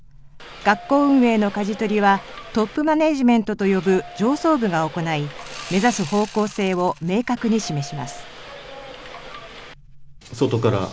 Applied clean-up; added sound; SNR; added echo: none; Subway, metro, underground / Doorbell + Sawing; 16 dB; none.